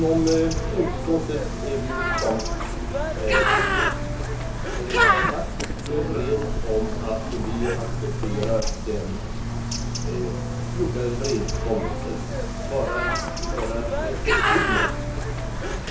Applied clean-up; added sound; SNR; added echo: none; Bird; -3 dB; reverberation time 0.6 s.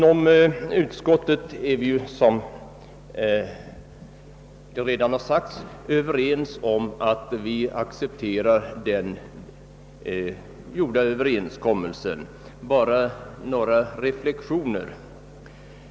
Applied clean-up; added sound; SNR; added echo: none; none; none; none.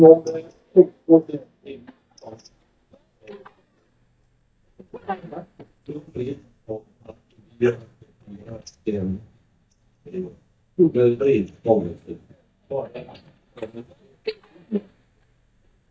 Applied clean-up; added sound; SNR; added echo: neural mask model DeepFilterNet 3.